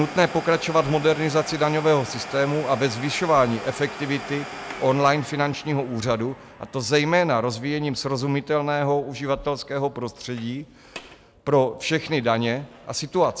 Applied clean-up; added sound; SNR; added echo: none; Domestic sounds, home sounds; 16 dB; none.